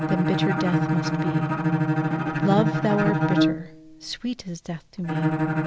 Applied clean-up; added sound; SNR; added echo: none; Bowed string instrument; -4 dB; none.